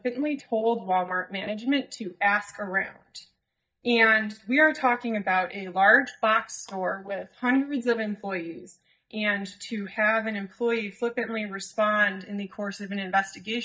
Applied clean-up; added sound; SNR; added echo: neural mask model DeepFilterNet 3.